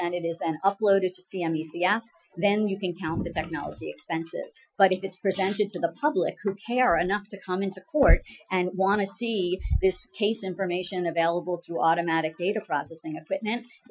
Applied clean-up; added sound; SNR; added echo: classical method Wiener filter.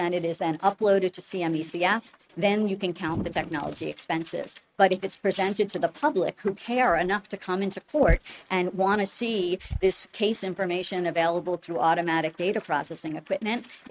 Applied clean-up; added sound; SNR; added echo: neural mask model RNNoise.